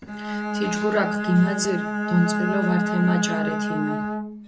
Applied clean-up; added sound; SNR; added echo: none; Bowed string instrument; 1 dB; none.